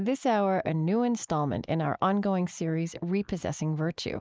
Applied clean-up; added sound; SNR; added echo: neural mask model Resemble Enhance denoiser.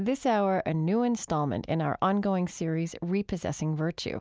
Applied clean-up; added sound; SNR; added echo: none; none; none; none.